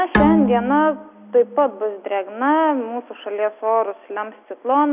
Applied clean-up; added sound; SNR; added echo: none; Bowed string instrument; 5 dB; none.